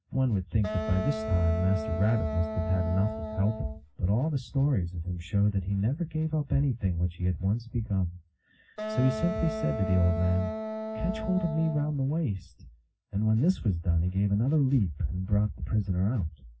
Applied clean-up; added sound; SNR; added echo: none; Wind instrument, woodwind instrument; 7 dB; reverberation time 0.4 s.